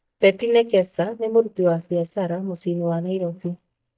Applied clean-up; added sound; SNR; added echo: neural mask model DeepFilterNet 3.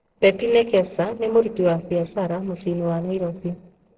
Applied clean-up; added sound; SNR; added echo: neural separator model SepFormer DNS4.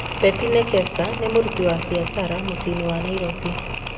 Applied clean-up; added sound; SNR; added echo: none; Mechanisms; 6 dB; reverberation time 0.8 s.